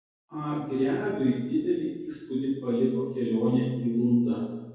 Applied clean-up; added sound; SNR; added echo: none; none; none; reverberation time 1.3 s.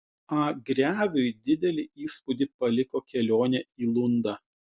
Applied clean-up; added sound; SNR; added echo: none; none; none; none.